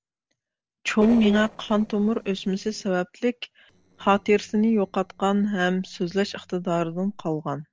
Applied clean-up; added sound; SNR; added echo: neural separator model SepFormer DNS4.